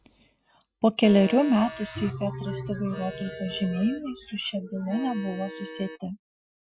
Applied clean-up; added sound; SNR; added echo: classical method Wiener filter.